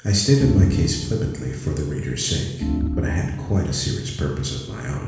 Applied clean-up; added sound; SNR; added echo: none; Organ; 6 dB; reverberation time 1.1 s.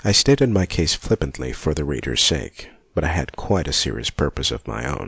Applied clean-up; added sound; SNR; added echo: none; none; none; none.